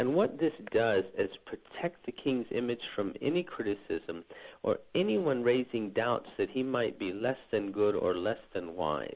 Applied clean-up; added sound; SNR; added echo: none; none; none; none.